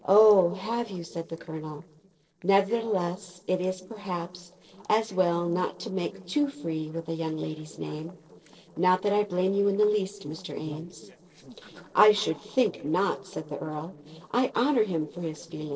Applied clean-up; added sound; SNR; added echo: neural separator model SepFormer DNS4.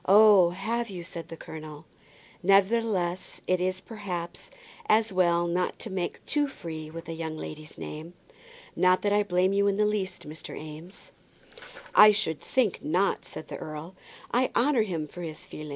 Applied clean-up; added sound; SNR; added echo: none; none; none; none.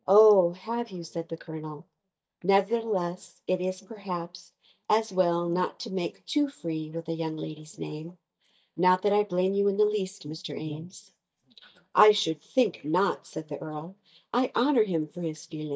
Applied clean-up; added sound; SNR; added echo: neural mask model DeepFilterNet 3.